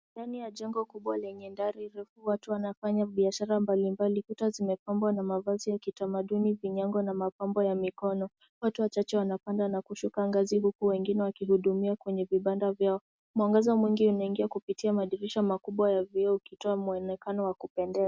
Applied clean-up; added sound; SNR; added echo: none; none; none; none.